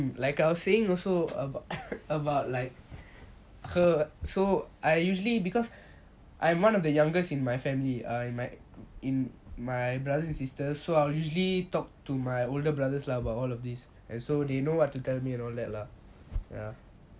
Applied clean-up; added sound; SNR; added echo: none; none; none; none.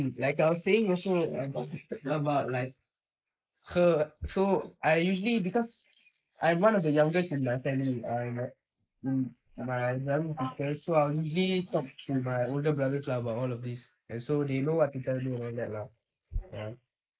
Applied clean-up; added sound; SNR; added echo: neural mask model Resemble Enhance denoiser.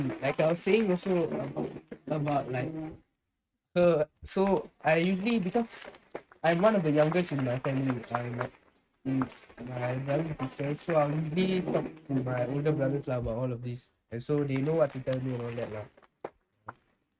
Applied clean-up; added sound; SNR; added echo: neural mask model RNNoise.